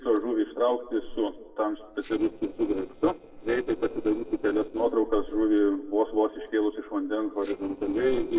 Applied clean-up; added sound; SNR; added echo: neural separator model SepFormer DNS4.